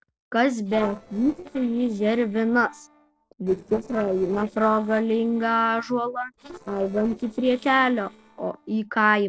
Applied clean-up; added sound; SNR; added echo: neural separator model SepFormer DNS4.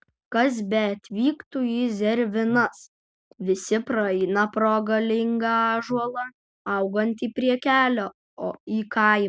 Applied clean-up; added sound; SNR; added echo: none; none; none; none.